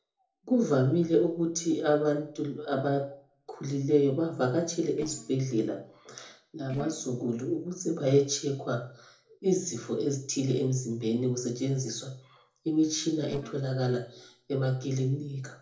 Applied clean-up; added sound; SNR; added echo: neural separator model SepFormer DNS4.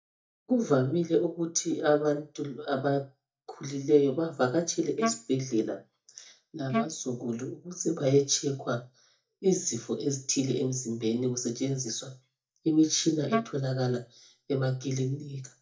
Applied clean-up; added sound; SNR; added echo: neural mask model DeepFilterNet 3.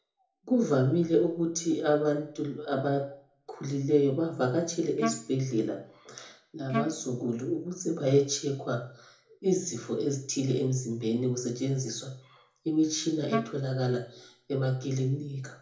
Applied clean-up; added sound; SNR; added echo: none; Wind instrument, woodwind instrument; 5 dB; reverberation time 0.6 s.